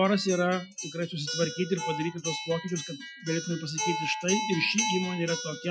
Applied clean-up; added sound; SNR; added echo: classical method Wiener filter.